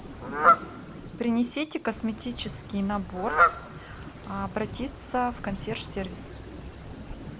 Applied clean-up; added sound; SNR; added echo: none; Fowl; -2 dB; none.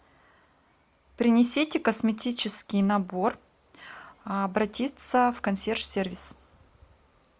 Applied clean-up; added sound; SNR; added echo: none; none; none; none.